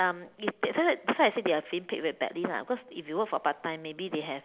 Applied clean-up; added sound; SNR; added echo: none; none; none; none.